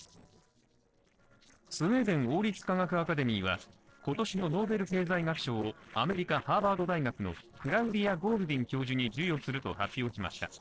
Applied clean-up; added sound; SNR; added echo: neural separator model SepFormer DNS4.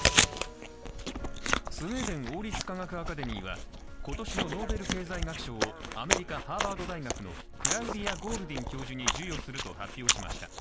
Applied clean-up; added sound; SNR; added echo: none; Chewing, mastication; -5 dB; none.